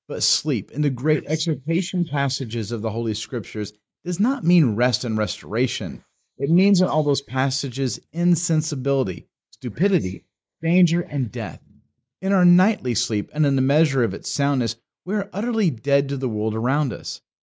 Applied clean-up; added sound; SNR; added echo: neural mask model Resemble Enhance denoiser.